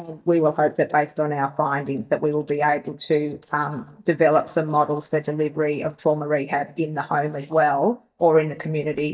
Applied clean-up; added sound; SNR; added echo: neural mask model DeepFilterNet 3.